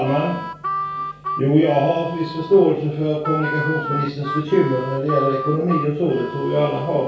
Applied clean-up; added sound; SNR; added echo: none; Harmonica; 9 dB; reverberation time 0.6 s.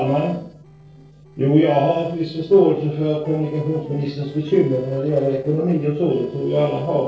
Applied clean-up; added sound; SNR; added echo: neural separator model SepFormer DNS4.